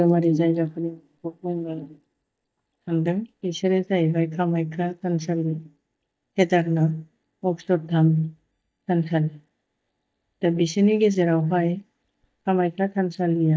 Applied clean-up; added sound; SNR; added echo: neural mask model DeepFilterNet 3.